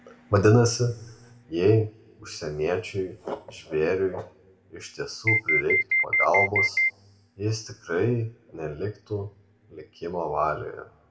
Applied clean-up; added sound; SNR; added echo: none; Alarm; -3 dB; reverberation time 1.1 s.